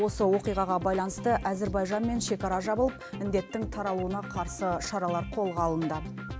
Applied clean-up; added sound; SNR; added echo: none; none; none; none.